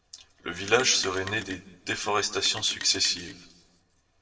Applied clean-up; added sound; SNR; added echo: neural separator model SepFormer DNS4.